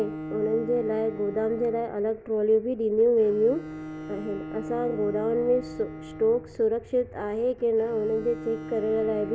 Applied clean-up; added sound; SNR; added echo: none; Bowed string instrument; 12 dB; none.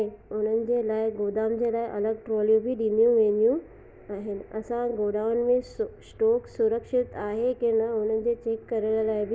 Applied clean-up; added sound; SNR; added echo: none; none; none; none.